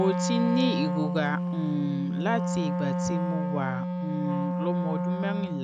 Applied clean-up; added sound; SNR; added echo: none; Wind instrument, woodwind instrument; -2 dB; none.